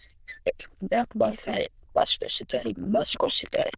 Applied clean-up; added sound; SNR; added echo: neural diffusion model UNIVERSE++.